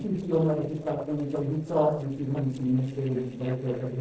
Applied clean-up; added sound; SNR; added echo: neural separator model SepFormer DNS4.